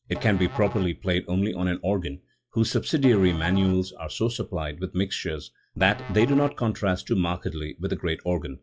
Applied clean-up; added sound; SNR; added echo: classical method log-MMSE.